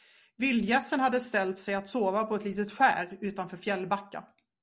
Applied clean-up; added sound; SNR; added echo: none; none; none; none.